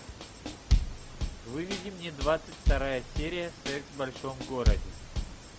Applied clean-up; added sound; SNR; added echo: none; Drum kit; -3 dB; none.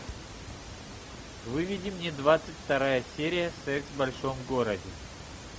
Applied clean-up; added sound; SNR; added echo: none; none; none; none.